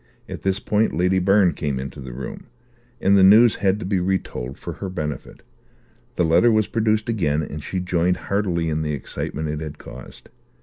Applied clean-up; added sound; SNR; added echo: none; none; none; none.